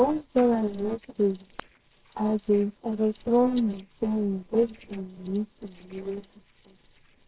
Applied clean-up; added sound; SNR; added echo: neural separator model SepFormer WHAMR!.